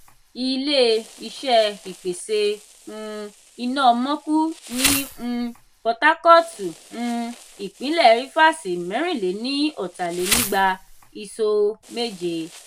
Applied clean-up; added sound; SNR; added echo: none; Insect; 12 dB; none.